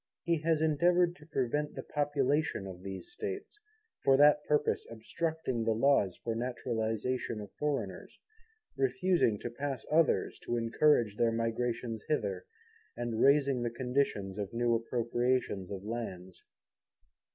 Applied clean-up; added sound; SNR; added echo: none; none; none; none.